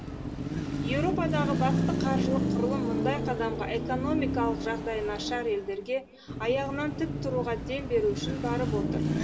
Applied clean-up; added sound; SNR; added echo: none; Car passing by / Traffic noise, roadway noise / Engine; -1 dB; reverberation time 2.0 s.